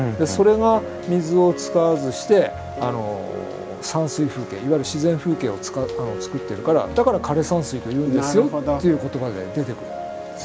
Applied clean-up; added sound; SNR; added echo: none; none; none; none.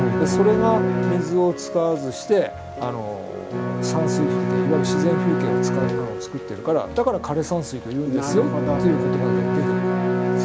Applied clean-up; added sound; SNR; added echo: none; Bowed string instrument; 0 dB; none.